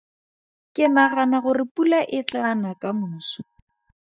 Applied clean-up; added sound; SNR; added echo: neural mask model DeepFilterNet 3.